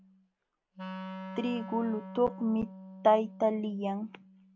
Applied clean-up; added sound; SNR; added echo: none; Wind instrument, woodwind instrument; 13 dB; none.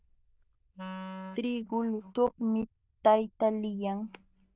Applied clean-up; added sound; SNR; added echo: neural diffusion model UNIVERSE++.